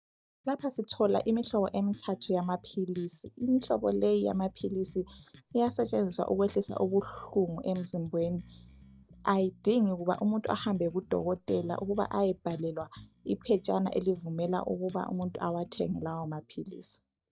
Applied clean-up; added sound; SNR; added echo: neural mask model DeepFilterNet 3.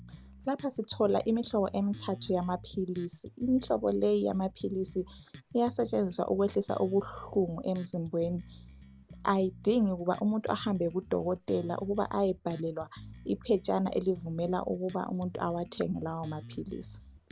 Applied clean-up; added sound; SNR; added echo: none; Bass guitar; 18 dB; none.